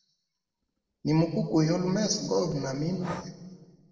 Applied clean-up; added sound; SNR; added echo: neural separator model SepFormer DNS4.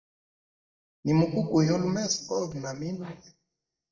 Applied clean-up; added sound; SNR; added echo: neural mask model DeepFilterNet 3.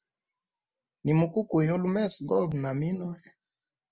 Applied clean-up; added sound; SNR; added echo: none; none; none; none.